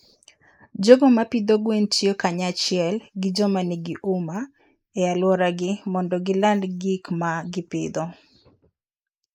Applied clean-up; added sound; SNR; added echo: neural mask model Resemble Enhance denoiser.